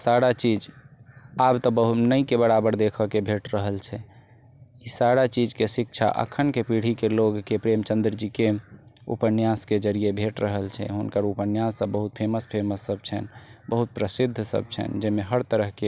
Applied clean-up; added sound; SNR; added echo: none; none; none; none.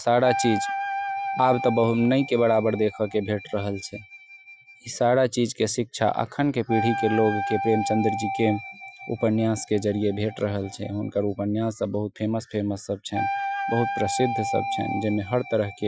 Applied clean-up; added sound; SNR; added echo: classical method Wiener filter.